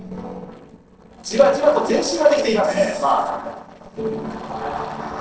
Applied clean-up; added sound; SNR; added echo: neural separator model SepFormer DNS4.